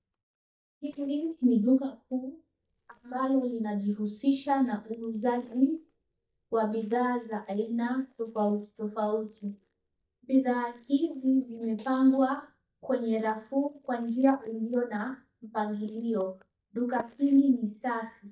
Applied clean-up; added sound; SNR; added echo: neural mask model DeepFilterNet 3.